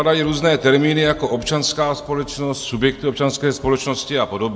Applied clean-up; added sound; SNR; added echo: none; none; none; reverberation time 0.7 s.